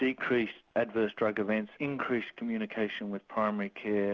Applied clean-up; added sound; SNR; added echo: none; none; none; none.